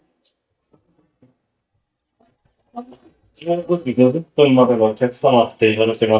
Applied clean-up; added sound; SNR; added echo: neural mask model DeepFilterNet 3.